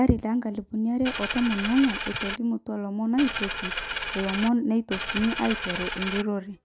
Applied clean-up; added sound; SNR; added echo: none; Coin (dropping); 4 dB; none.